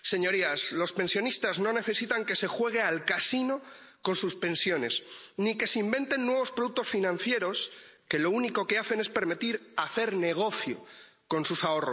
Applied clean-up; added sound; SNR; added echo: none; none; none; none.